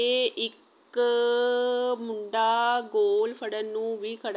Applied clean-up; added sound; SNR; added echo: none; none; none; none.